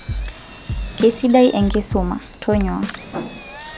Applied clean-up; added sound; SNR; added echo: none; Drum kit + Engine; 8 dB; none.